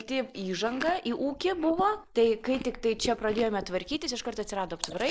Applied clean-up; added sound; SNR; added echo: neural mask model Resemble Enhance denoiser.